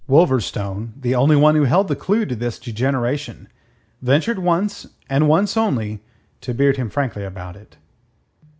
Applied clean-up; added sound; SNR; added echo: none; none; none; none.